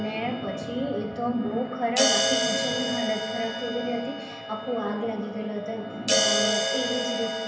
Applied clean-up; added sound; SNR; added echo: none; Crash cymbal; -1 dB; reverberation time 0.8 s.